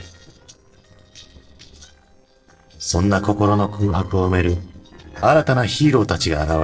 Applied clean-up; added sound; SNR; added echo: neural separator model SepFormer DNS4.